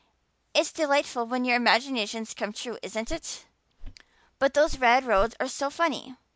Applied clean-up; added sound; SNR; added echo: none; Walk, footsteps; 13 dB; none.